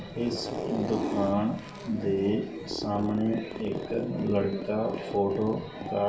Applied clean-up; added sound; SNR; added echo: none; Zipper (clothing); 8 dB; reverberation time 0.2 s.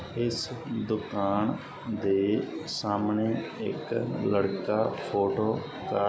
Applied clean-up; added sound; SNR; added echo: none; none; none; none.